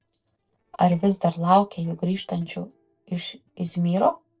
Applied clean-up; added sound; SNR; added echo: neural separator model SepFormer DNS4.